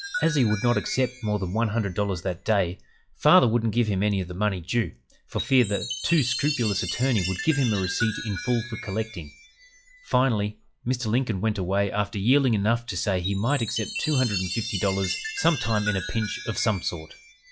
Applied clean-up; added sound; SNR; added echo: classical method log-MMSE.